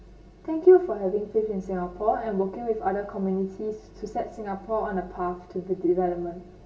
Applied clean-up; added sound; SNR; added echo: none; none; none; reverberation time 0.1 s.